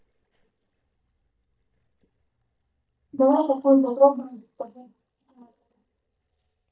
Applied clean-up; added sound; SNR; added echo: neural mask model DeepFilterNet 3.